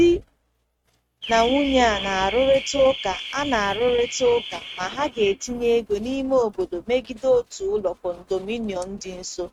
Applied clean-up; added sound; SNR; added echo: neural mask model RNNoise.